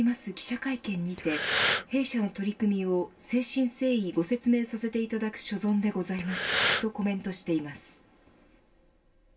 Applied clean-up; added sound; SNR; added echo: none; Breathing; -1 dB; reverberation time 0.2 s.